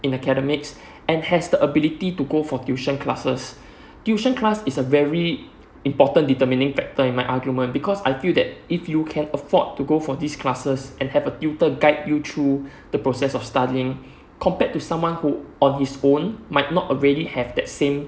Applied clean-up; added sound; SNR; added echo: none; none; none; none.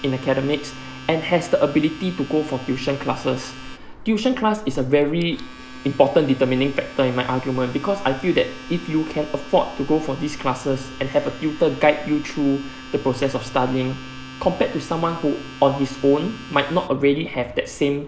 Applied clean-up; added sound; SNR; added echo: none; Domestic sounds, home sounds + Gull, seagull / Fowl; 14 dB; none.